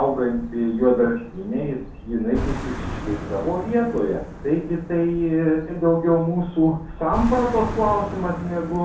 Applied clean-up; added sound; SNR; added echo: none; Car passing by; 10 dB; reverberation time 0.5 s.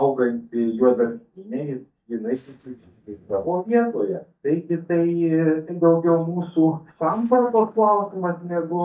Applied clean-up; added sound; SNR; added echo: neural mask model DeepFilterNet 3.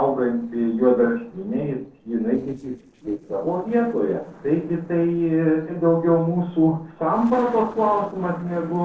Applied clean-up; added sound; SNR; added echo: neural separator model SepFormer DNS4.